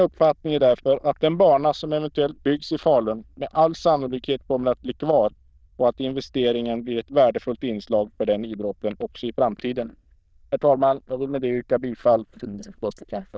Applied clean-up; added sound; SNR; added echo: neural diffusion model UNIVERSE++.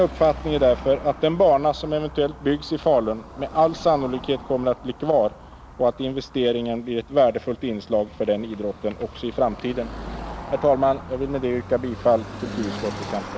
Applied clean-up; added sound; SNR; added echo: none; Car passing by / Traffic noise, roadway noise; 14 dB; none.